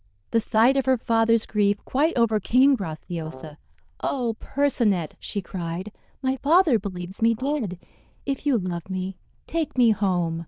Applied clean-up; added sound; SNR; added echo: neural diffusion model UNIVERSE++.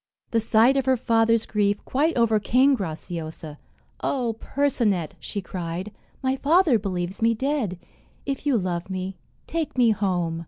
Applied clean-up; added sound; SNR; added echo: none; none; none; none.